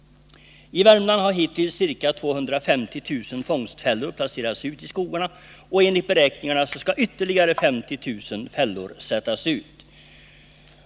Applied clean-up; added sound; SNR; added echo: none; Chink, clink; 18 dB; none.